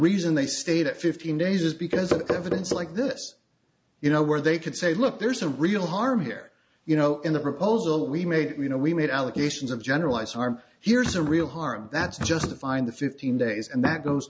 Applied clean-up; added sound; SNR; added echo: none; none; none; none.